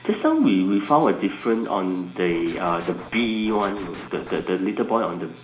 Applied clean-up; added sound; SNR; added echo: none; Scratching (performance technique); 17 dB; reverberation time 0.4 s.